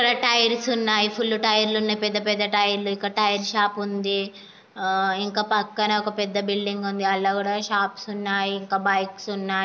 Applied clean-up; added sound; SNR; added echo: none; none; none; none.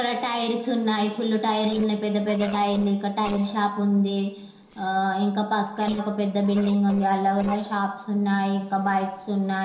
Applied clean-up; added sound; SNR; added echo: neural separator model SepFormer DNS4.